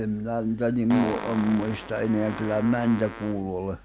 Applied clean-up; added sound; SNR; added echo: none; Fart; 12 dB; none.